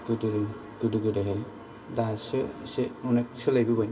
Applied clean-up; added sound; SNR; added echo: none; none; none; reverberation time 2.5 s.